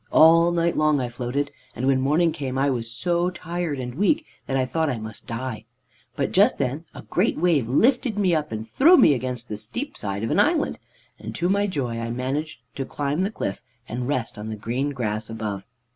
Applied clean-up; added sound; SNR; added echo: none; none; none; none.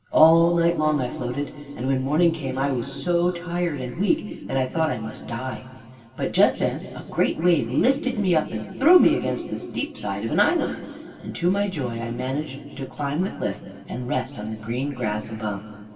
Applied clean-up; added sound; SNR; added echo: none; none; none; reverberation time 2.4 s.